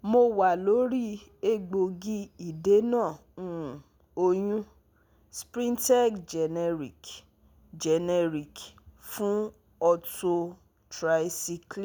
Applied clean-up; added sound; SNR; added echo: none; none; none; none.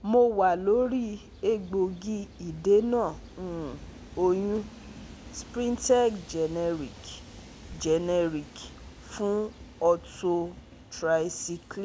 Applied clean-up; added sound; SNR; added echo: none; Train; 18 dB; none.